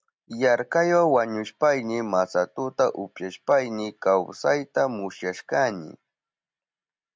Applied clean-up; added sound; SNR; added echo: none; none; none; none.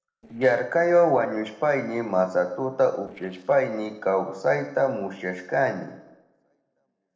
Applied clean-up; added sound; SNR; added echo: neural separator model SepFormer DNS4.